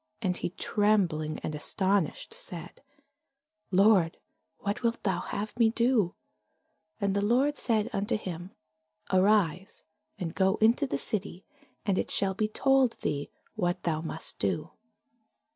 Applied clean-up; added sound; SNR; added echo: none; none; none; none.